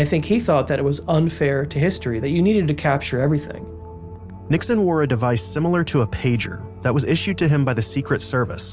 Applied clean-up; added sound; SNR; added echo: none; none; none; none.